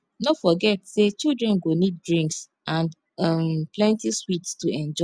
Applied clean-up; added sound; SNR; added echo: none; none; none; none.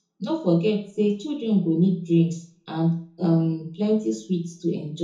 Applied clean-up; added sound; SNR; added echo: none; none; none; reverberation time 0.6 s.